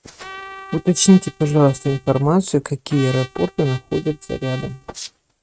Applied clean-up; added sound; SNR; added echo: neural mask model RNNoise.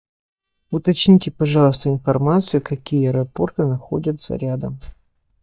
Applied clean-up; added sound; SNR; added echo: neural mask model DeepFilterNet 3.